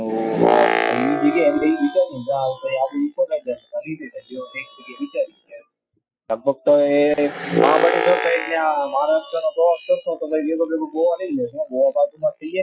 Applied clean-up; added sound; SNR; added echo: classical method Wiener filter.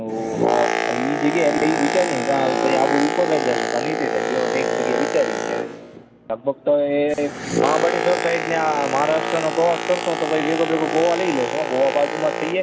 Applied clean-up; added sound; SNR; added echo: none; Boat, Water vehicle; 2 dB; none.